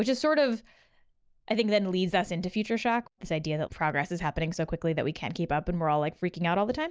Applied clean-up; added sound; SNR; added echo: none; none; none; none.